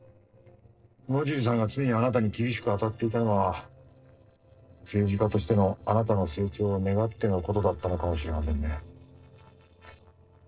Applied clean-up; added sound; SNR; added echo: neural separator model SepFormer DNS4.